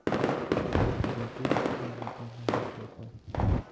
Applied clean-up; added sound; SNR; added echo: none; Fireworks; -2 dB; none.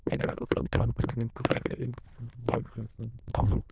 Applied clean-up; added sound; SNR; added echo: neural diffusion model UNIVERSE++.